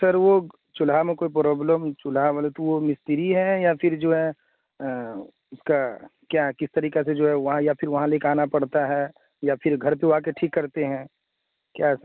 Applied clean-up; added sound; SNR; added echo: none; none; none; none.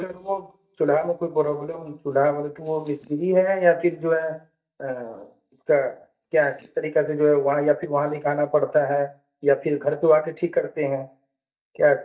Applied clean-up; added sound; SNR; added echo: neural mask model DeepFilterNet 3.